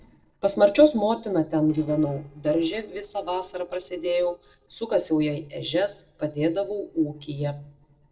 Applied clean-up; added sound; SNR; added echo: neural separator model SepFormer DNS4.